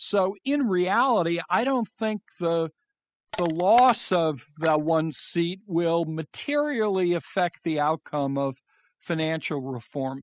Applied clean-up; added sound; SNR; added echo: classical method spectral subtraction.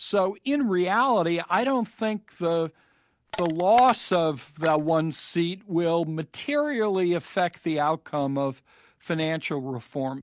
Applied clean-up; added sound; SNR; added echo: none; Crushing; 14 dB; none.